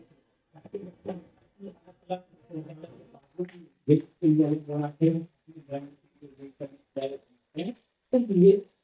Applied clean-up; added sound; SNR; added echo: neural mask model DeepFilterNet 3.